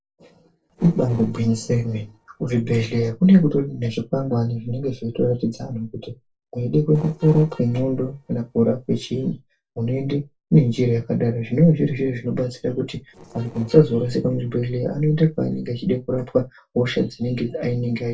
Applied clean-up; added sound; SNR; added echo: neural separator model SepFormer DNS4.